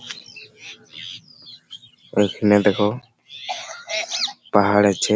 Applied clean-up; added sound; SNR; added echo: none; none; none; none.